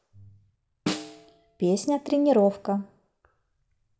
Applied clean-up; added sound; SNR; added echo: none; Snare drum; 10 dB; none.